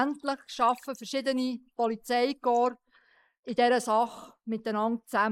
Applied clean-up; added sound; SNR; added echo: neural mask model Resemble Enhance denoiser.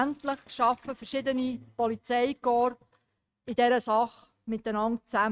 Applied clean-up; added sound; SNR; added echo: neural mask model RNNoise.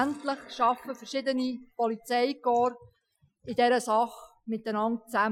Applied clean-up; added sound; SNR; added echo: classical method Wiener filter.